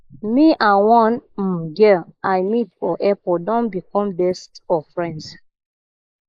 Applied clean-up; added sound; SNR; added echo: neural mask model Resemble Enhance denoiser.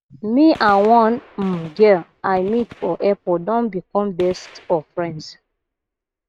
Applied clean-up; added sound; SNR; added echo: neural mask model RNNoise.